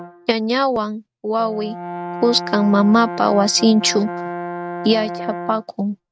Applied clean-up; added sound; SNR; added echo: neural mask model RNNoise.